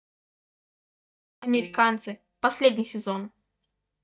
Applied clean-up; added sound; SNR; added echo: neural mask model DeepFilterNet 3.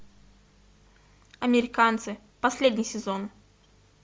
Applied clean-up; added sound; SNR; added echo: none; none; none; none.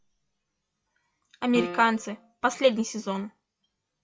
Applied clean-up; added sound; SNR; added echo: classical method WPE with log-MMSE.